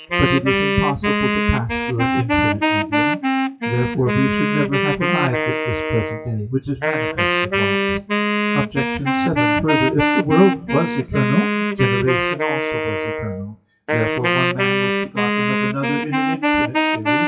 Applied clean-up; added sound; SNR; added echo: classical method WPE with log-MMSE.